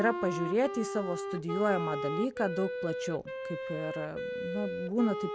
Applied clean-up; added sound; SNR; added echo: none; Wind instrument, woodwind instrument; 4 dB; none.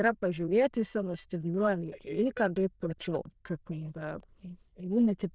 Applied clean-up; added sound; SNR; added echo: neural diffusion model UNIVERSE++.